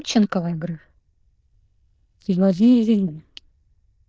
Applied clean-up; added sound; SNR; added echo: neural diffusion model UNIVERSE++.